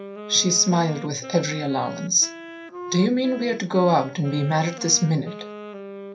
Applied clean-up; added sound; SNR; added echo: none; Wind instrument, woodwind instrument; 14 dB; reverberation time 0.3 s.